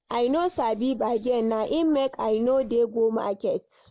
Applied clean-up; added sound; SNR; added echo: neural mask model Resemble Enhance denoiser.